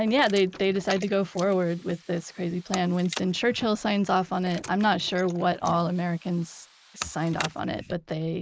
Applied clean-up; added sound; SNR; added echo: neural mask model Resemble Enhance denoiser.